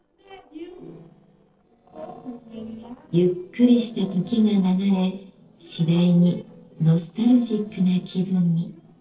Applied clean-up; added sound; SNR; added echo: neural separator model SepFormer DNS4.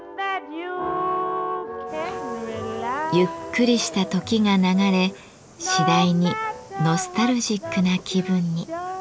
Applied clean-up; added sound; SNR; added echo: none; none; none; none.